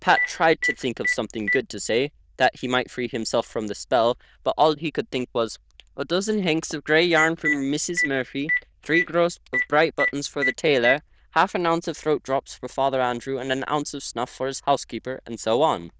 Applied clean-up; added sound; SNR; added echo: neural diffusion model UNIVERSE++.